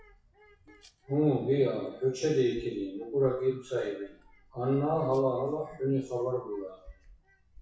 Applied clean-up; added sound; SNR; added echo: classical method WPE with log-MMSE.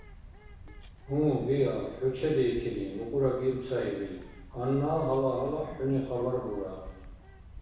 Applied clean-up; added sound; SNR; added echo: none; Bird; 17 dB; reverberation time 1.0 s.